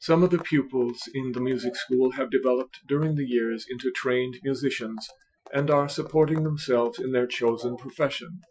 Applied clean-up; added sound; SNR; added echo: classical method Wiener filter.